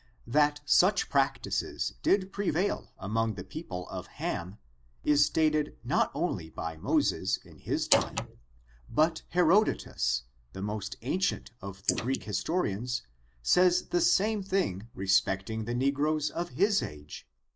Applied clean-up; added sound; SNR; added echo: neural mask model Resemble Enhance denoiser.